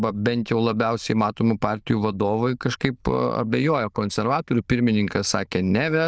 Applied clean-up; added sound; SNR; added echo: neural diffusion model UNIVERSE++.